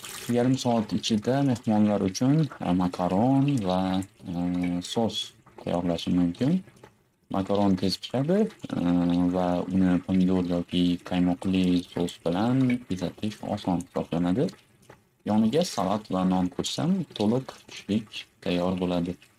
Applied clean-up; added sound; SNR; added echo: neural mask model RNNoise.